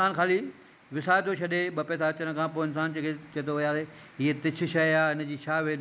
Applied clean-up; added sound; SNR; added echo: none; none; none; none.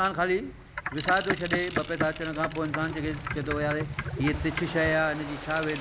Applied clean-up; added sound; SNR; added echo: none; Boat, Water vehicle; 5 dB; none.